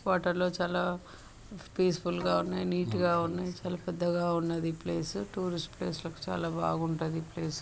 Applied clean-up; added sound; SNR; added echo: none; Bowed string instrument; 16 dB; none.